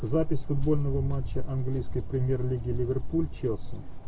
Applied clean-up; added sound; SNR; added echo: none; Walk, footsteps; -1 dB; none.